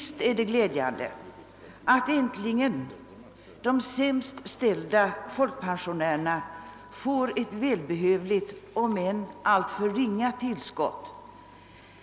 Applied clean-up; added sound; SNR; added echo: none; none; none; none.